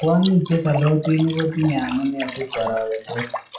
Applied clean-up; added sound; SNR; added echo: classical method WPE with log-MMSE.